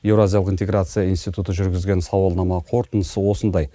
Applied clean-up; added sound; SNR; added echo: neural mask model Resemble Enhance denoiser.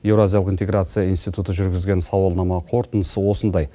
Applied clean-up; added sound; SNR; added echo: none; none; none; none.